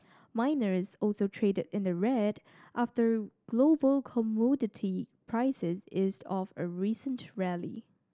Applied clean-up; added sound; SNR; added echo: none; none; none; none.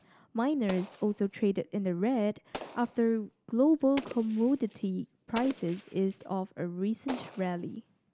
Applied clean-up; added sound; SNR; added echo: none; Explosion; 17 dB; none.